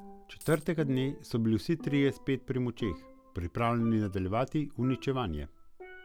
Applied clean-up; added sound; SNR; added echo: none; Percussion + Coin (dropping); 19 dB; none.